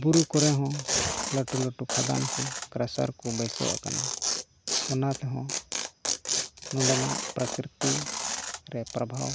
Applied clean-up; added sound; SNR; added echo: none; Tearing; 2 dB; none.